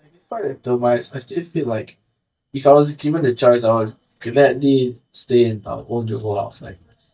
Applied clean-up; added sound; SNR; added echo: neural mask model DeepFilterNet 3.